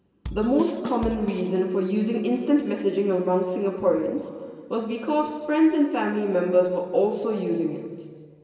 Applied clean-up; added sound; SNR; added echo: none; Bass drum / Snare drum / Drum kit; 12 dB; reverberation time 1.8 s.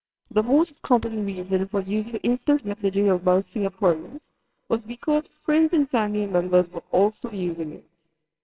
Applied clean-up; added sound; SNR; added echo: neural separator model SepFormer WHAMR!.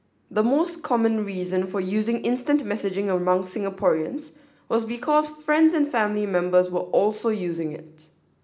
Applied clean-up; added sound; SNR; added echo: none; none; none; none.